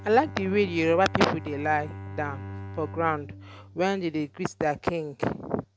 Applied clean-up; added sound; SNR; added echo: none; Bowed string instrument; 14 dB; none.